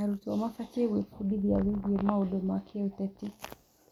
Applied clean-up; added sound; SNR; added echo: none; none; none; none.